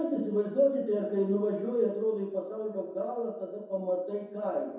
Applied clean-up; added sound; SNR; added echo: none; none; none; reverberation time 0.7 s.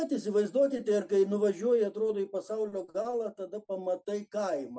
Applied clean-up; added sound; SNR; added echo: none; none; none; none.